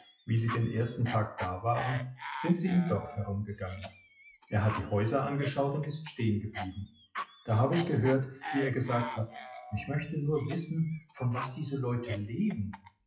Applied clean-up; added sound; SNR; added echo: classical method WPE with log-MMSE.